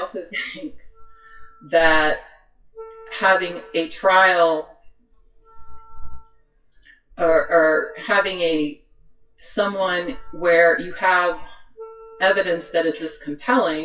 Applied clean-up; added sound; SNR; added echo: classical method WPE with log-MMSE.